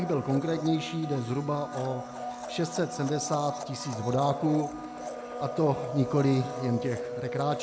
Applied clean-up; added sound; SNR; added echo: none; Domestic sounds, home sounds; 8 dB; none.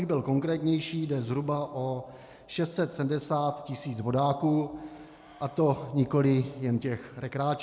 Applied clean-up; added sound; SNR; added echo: none; none; none; none.